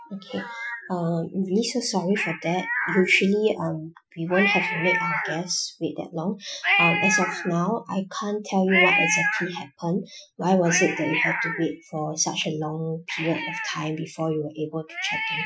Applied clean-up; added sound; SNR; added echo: classical method Wiener filter.